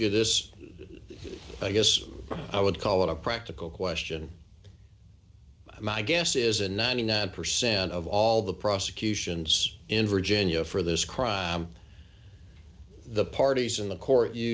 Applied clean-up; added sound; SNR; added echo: none; none; none; none.